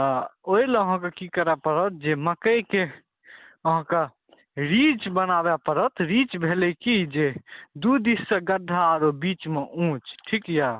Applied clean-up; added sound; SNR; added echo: none; none; none; none.